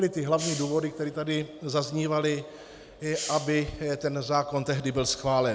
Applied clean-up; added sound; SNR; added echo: none; Hiss; 14 dB; none.